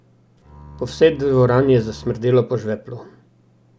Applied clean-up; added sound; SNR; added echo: none; Bowed string instrument; 20 dB; none.